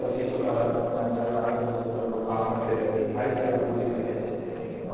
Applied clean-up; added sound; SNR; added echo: neural separator model SepFormer DNS4.